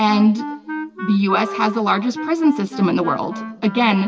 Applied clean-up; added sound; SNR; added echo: none; Wind instrument, woodwind instrument; 11 dB; reverberation time 1.4 s.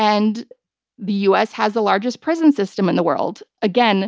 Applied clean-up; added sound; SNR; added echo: none; none; none; none.